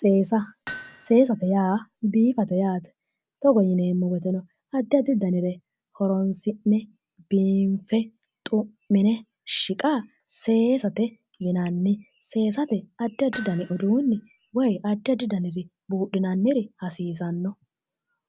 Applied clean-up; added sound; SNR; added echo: none; Hammer; 18 dB; none.